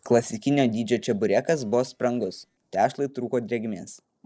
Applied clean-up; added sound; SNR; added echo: neural separator model SepFormer DNS4.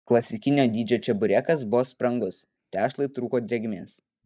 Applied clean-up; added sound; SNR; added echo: neural mask model DeepFilterNet 3.